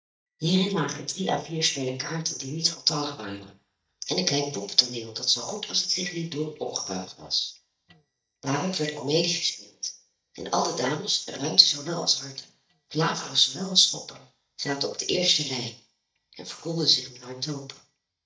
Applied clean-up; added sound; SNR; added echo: neural mask model DeepFilterNet 3.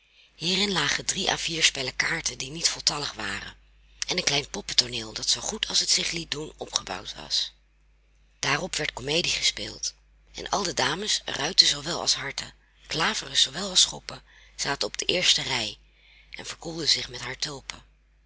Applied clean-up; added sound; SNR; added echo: none; none; none; none.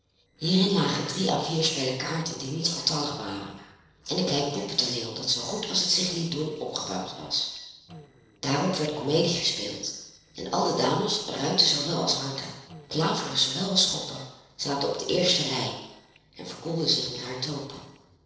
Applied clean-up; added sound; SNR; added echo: neural separator model SepFormer DNS4.